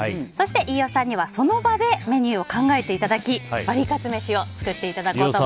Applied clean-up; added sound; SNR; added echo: none; none; none; none.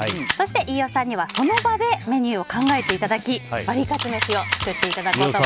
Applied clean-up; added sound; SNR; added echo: none; Camera; 7 dB; none.